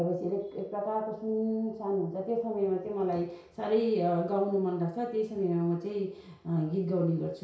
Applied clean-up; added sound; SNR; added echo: none; none; none; reverberation time 0.6 s.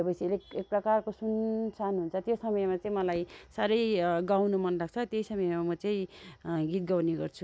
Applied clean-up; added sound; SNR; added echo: none; none; none; none.